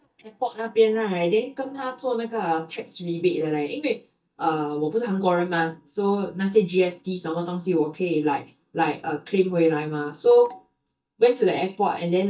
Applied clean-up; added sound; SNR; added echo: neural mask model DeepFilterNet 3.